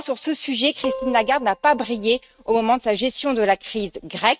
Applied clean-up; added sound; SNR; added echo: neural mask model RNNoise.